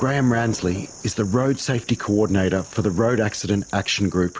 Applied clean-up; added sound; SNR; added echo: none; none; none; none.